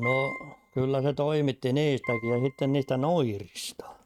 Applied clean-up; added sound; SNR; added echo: neural mask model RNNoise.